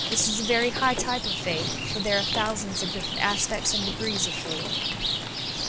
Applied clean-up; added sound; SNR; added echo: none; Rain; 1 dB; none.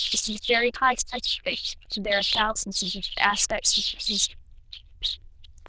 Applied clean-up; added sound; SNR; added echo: neural diffusion model UNIVERSE++.